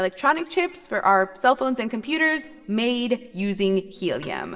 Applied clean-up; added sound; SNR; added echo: none; none; none; reverberation time 2.5 s.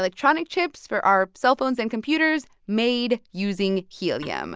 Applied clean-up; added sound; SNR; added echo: none; none; none; none.